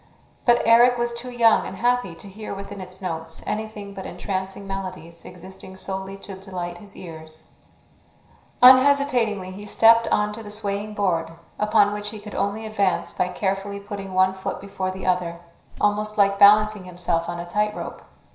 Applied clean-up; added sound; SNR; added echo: none; Walk, footsteps; 13 dB; reverberation time 0.5 s.